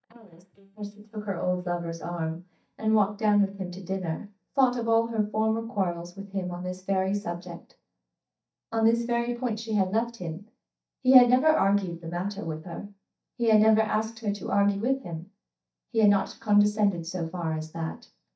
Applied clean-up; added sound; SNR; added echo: neural mask model DeepFilterNet 3.